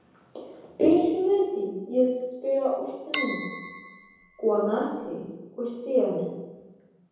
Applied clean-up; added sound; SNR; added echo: none; Chink, clink; 11 dB; reverberation time 1.1 s.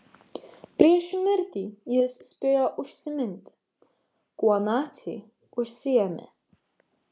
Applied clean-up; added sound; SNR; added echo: none; none; none; none.